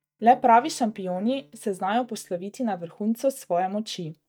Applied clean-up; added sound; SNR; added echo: neural mask model DeepFilterNet 3.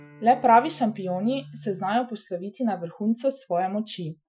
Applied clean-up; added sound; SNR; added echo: classical method Wiener filter.